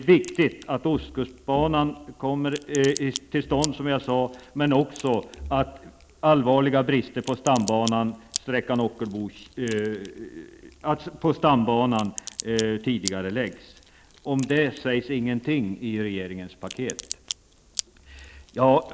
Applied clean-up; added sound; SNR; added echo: none; Crack; 16 dB; none.